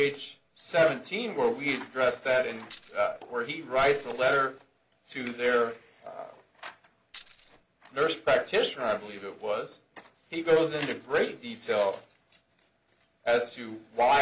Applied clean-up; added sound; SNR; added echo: none; Tambourine; 17 dB; none.